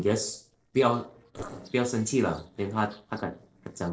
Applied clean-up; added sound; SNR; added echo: neural separator model SepFormer DNS4.